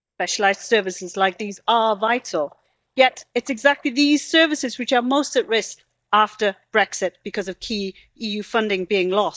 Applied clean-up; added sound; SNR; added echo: neural mask model DeepFilterNet 3.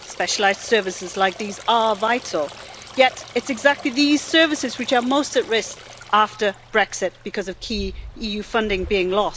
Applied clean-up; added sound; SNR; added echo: none; Stream; 17 dB; none.